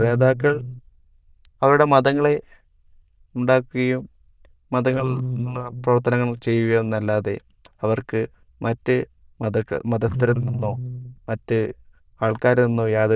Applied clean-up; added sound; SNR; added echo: neural diffusion model UNIVERSE++.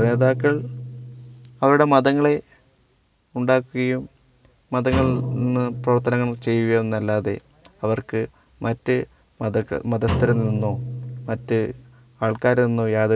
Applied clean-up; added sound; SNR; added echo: none; Drum; 9 dB; none.